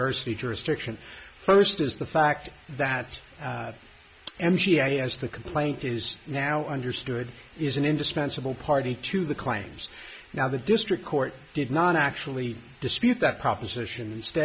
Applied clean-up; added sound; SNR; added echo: none; none; none; none.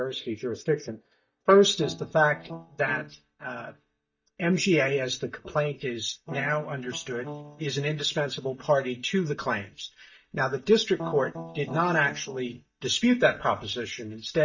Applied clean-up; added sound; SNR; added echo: neural mask model DeepFilterNet 3.